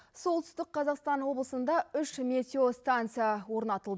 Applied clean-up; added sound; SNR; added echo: none; none; none; none.